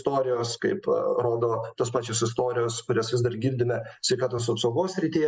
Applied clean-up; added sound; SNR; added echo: neural mask model Resemble Enhance denoiser.